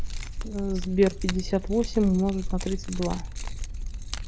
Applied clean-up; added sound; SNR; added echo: none; Keys jangling; 4 dB; none.